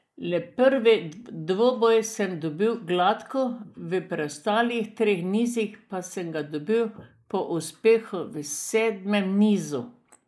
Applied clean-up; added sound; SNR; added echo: neural mask model Resemble Enhance denoiser.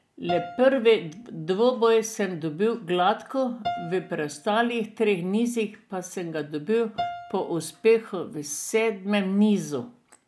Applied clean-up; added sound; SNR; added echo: none; Piano; 15 dB; none.